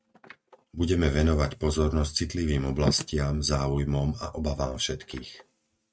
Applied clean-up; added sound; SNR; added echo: neural mask model RNNoise.